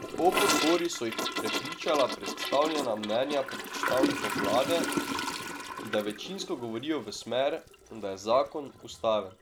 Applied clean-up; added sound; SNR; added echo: none; Toilet flush / Gurgling; 3 dB; none.